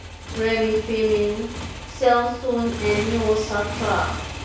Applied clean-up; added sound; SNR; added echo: none; Motorcycle; 9 dB; reverberation time 0.6 s.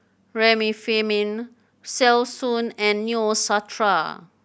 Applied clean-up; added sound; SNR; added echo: none; none; none; none.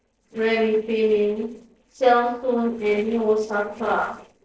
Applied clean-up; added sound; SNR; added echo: neural separator model SepFormer DNS4.